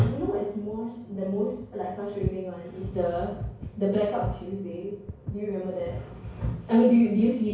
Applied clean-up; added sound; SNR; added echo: none; Walk, footsteps; 16 dB; reverberation time 0.6 s.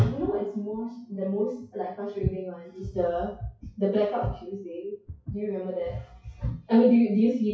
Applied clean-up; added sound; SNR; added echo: classical method WPE with log-MMSE.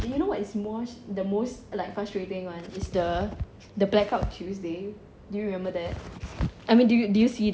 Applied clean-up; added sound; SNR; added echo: none; none; none; none.